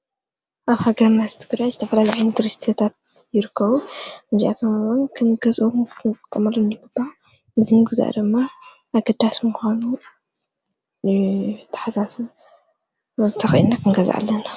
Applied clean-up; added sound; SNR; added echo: none; none; none; none.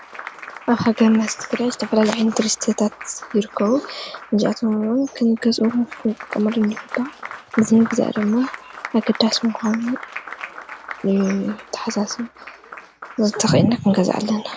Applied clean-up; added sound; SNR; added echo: none; Applause; 16 dB; none.